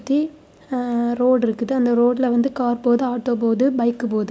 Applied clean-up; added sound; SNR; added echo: none; none; none; none.